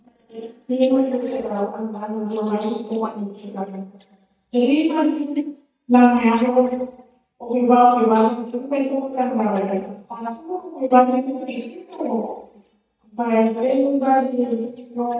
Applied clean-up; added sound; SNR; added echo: neural mask model DeepFilterNet 3.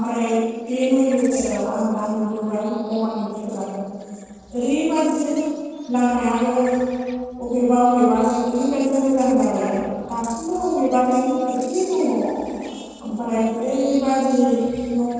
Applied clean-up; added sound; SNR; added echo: neural separator model SepFormer DNS4.